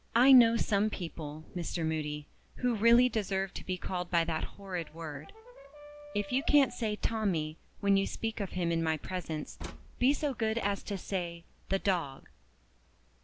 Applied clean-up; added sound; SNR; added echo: none; Slam + Brass instrument; 19 dB; none.